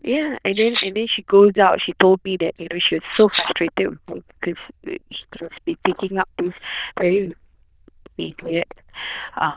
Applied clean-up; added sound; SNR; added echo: neural diffusion model UNIVERSE++.